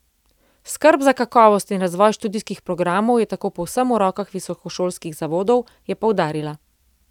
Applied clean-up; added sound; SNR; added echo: none; none; none; none.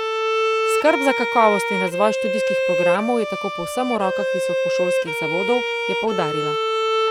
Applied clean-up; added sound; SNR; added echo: none; Bowed string instrument; -2 dB; none.